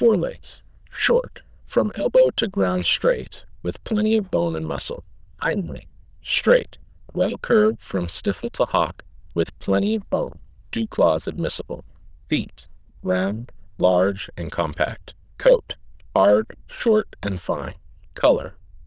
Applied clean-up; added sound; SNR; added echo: neural diffusion model UNIVERSE++.